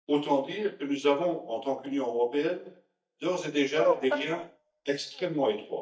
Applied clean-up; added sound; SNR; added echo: neural mask model DeepFilterNet 3.